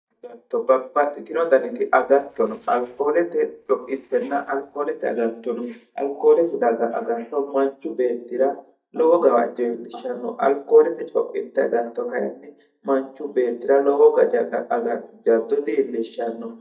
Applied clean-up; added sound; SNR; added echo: neural mask model DeepFilterNet 3.